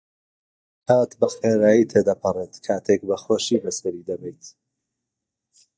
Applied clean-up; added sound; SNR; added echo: neural mask model DeepFilterNet 3.